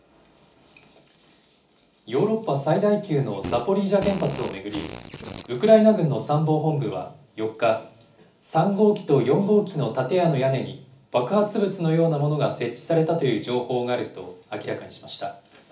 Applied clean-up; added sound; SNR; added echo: none; Fart; 14 dB; reverberation time 0.4 s.